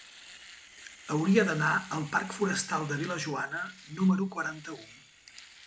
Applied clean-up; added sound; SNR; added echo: none; Domestic sounds, home sounds; 20 dB; none.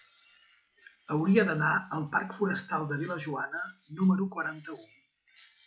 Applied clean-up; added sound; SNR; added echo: classical method log-MMSE.